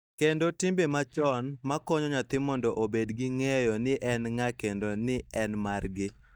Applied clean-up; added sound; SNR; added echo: neural mask model DeepFilterNet 3.